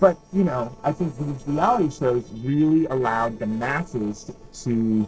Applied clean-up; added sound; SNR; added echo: neural separator model SepFormer DNS4.